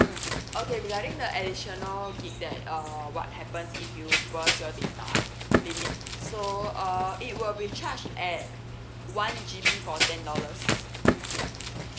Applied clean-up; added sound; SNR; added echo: none; Run; -3 dB; none.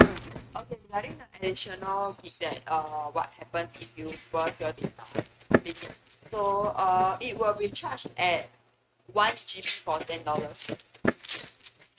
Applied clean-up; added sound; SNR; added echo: neural mask model RNNoise.